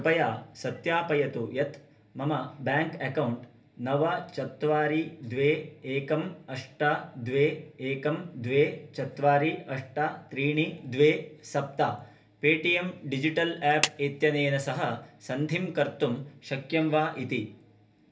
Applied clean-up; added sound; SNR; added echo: none; Clapping; 7 dB; reverberation time 0.3 s.